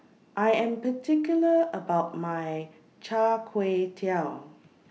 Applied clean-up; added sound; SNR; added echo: none; none; none; none.